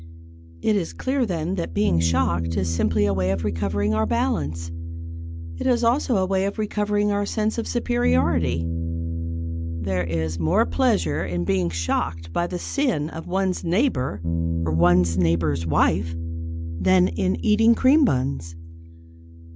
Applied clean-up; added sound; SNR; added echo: none; Bass guitar; 5 dB; none.